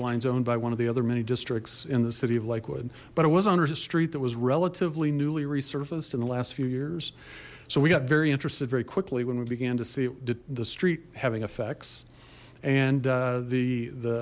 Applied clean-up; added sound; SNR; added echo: none; none; none; none.